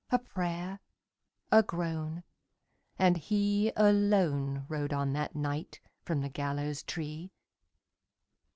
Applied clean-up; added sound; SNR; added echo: none; none; none; none.